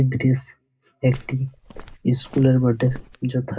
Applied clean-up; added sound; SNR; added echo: none; Walk, footsteps; 19 dB; reverberation time 0.2 s.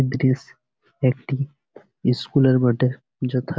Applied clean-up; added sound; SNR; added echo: none; none; none; none.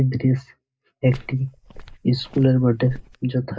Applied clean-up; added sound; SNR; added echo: neural mask model DeepFilterNet 3.